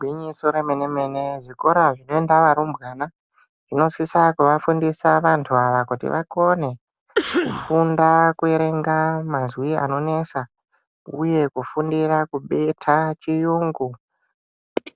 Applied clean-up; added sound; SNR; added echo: none; Cough; 5 dB; none.